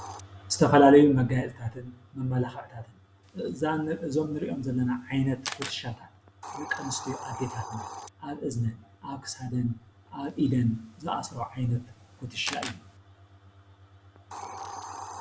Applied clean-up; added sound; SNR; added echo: none; Camera + Hiss; 16 dB; none.